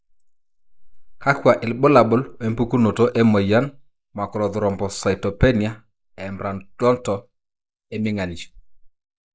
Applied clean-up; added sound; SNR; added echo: neural mask model Resemble Enhance denoiser.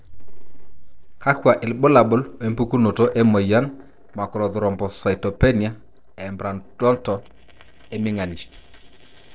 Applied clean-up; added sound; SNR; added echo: neural separator model SepFormer DNS4.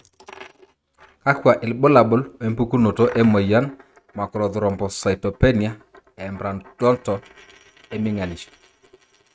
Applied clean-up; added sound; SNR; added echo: neural mask model RNNoise.